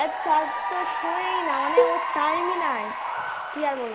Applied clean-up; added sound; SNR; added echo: none; Applause / Cheering + Cowbell; -2 dB; none.